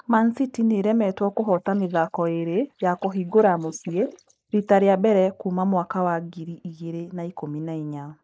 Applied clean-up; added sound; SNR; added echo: neural mask model Resemble Enhance denoiser.